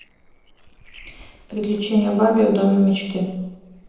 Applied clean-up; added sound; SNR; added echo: neural separator model SepFormer DNS4.